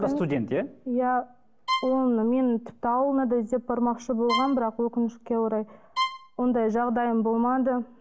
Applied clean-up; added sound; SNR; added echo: none; Bowed string instrument; 8 dB; none.